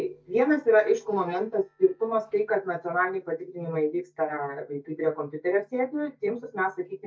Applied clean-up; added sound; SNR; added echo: neural mask model DeepFilterNet 3.